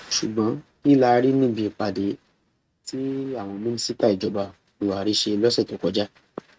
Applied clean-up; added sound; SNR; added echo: neural mask model RNNoise.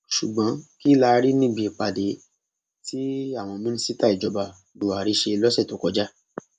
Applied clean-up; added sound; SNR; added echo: none; none; none; none.